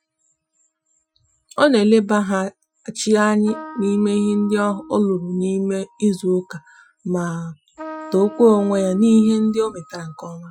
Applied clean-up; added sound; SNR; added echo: classical method Wiener filter.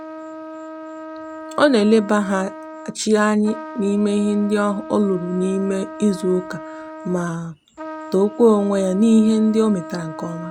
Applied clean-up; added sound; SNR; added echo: none; Trumpet; 14 dB; none.